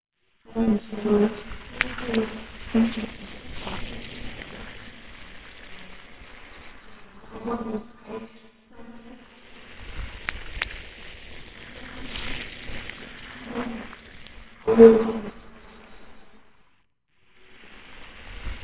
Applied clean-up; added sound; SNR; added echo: neural separator model SepFormer WHAMR!.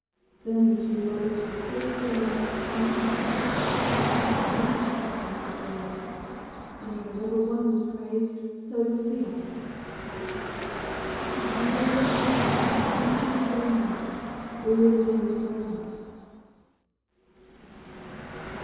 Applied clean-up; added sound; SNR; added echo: none; Car passing by / Traffic noise, roadway noise; 2 dB; reverberation time 2.2 s.